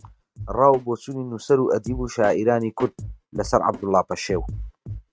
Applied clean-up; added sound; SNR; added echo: neural mask model RNNoise.